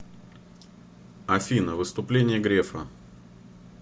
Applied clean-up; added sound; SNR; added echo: none; none; none; none.